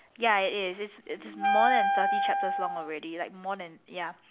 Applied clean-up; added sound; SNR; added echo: none; Wind instrument, woodwind instrument; -3 dB; none.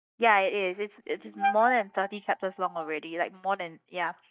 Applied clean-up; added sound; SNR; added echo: neural mask model DeepFilterNet 3.